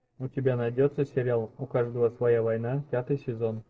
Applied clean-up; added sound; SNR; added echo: neural separator model SepFormer DNS4.